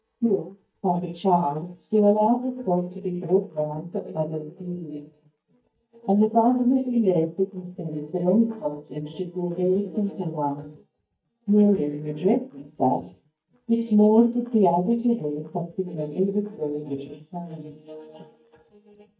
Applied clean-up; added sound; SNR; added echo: neural mask model DeepFilterNet 3.